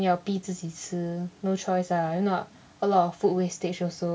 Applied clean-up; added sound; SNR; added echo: none; none; none; none.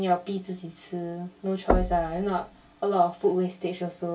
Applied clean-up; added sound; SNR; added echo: none; Knock; 4 dB; reverberation time 0.2 s.